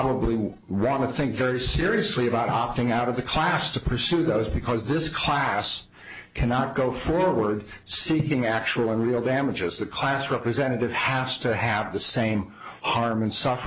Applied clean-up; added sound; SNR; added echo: none; none; none; none.